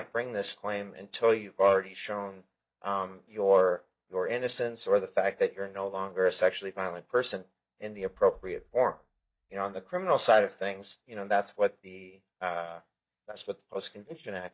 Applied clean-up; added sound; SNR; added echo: neural mask model DeepFilterNet 3.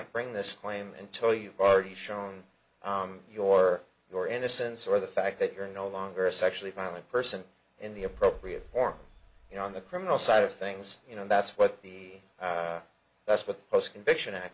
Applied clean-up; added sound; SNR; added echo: none; Boom; 20 dB; none.